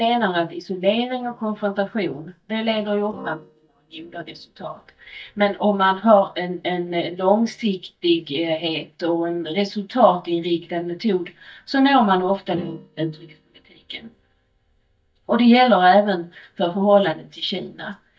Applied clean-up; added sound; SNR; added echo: neural mask model DeepFilterNet 3.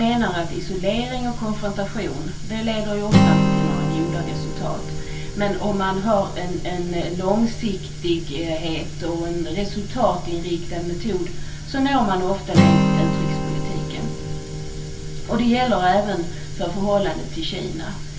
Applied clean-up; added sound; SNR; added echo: none; Acoustic guitar; 3 dB; reverberation time 0.3 s.